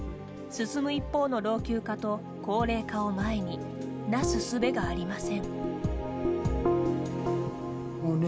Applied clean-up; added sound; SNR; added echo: none; none; none; none.